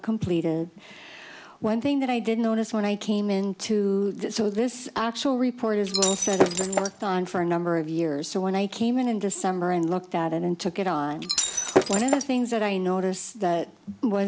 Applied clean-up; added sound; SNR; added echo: none; Shatter; 0 dB; none.